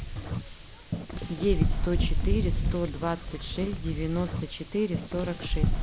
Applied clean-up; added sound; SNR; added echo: none; Wind; -3 dB; none.